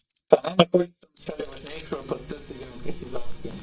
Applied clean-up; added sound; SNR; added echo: neural mask model DeepFilterNet 3.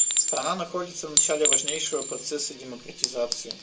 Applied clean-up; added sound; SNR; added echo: none; Chink, clink; -4 dB; reverberation time 0.2 s.